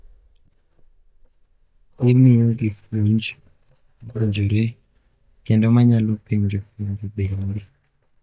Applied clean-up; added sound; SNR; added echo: neural mask model DeepFilterNet 3.